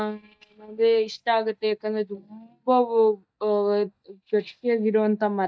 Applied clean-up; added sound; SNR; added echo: neural mask model DeepFilterNet 3.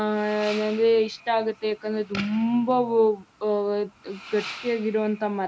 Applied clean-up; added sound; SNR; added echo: none; Fireworks; 17 dB; none.